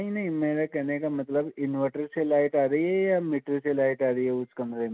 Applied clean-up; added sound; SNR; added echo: none; none; none; none.